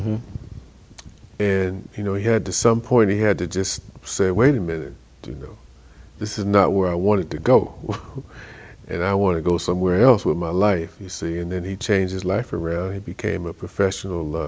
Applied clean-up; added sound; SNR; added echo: none; none; none; none.